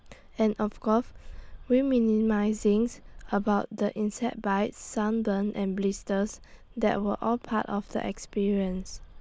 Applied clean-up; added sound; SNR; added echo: none; Bird; 18 dB; none.